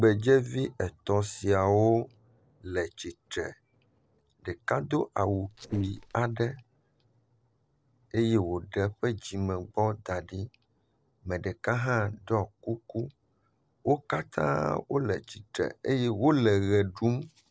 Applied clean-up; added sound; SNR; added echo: neural separator model SepFormer DNS4.